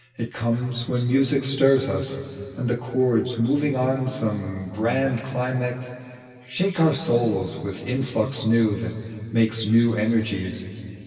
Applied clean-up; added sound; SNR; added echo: none; none; none; reverberation time 2.6 s.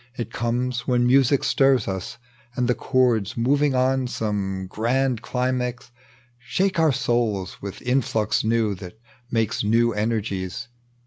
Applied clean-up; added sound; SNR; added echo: none; none; none; none.